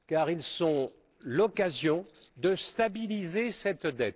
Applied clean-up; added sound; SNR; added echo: neural separator model SepFormer DNS4.